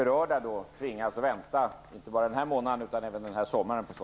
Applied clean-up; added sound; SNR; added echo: none; none; none; none.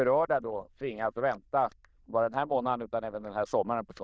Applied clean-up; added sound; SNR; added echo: neural diffusion model UNIVERSE++.